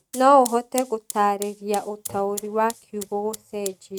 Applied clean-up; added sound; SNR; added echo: neural mask model RNNoise.